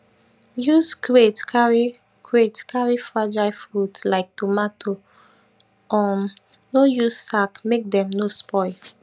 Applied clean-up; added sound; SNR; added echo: none; none; none; none.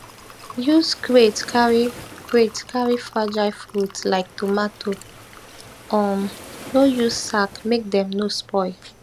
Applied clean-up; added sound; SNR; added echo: none; Liquid + Waves, surf; 19 dB; none.